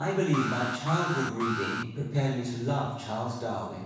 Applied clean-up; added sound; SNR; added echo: none; Alarm; 5 dB; reverberation time 1.1 s.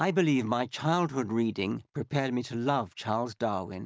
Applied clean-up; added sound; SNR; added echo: none; none; none; none.